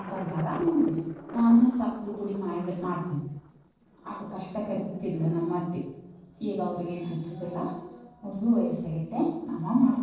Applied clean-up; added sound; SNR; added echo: neural separator model SepFormer DNS4.